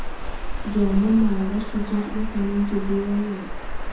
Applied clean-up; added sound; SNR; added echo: none; Water; 3 dB; reverberation time 0.6 s.